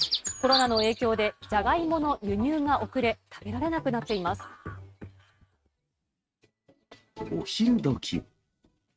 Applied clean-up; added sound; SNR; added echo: neural mask model RNNoise.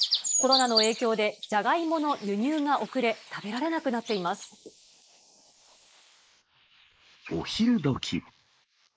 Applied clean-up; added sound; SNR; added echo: neural mask model Resemble Enhance denoiser.